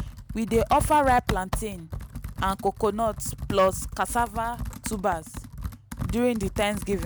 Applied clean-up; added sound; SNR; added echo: none; Computer keyboard; 8 dB; none.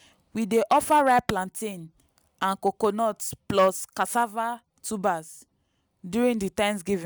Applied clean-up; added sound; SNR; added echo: none; none; none; none.